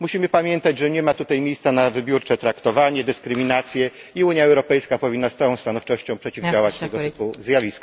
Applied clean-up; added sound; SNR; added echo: none; none; none; none.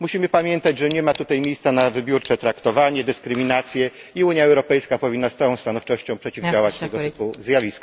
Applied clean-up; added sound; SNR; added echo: none; Tick; 18 dB; none.